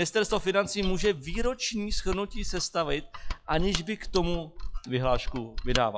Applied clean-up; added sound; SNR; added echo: classical method log-MMSE.